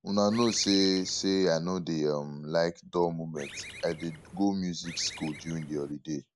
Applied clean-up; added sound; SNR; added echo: none; Bird; 16 dB; none.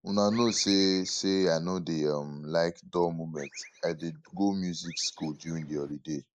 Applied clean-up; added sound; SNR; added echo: neural mask model Resemble Enhance denoiser.